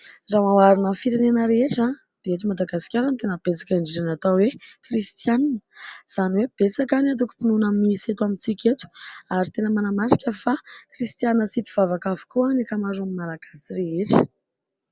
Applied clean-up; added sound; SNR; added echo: none; none; none; none.